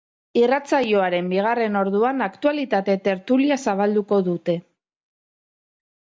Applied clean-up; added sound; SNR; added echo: none; none; none; none.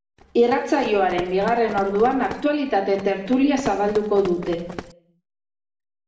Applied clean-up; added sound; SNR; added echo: none; Run; 15 dB; reverberation time 0.8 s.